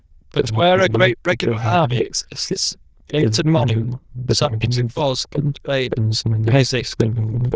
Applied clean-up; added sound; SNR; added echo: neural diffusion model UNIVERSE++.